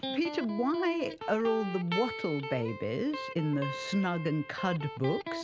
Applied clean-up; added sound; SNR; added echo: none; Electric guitar; 8 dB; none.